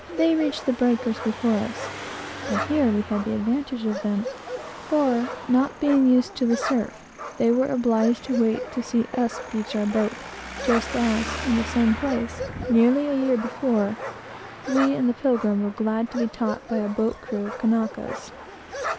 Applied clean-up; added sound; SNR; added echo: none; Traffic noise, roadway noise + Bark; 10 dB; none.